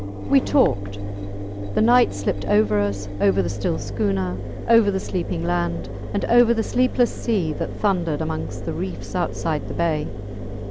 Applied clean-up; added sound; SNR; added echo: none; Engine; 6 dB; none.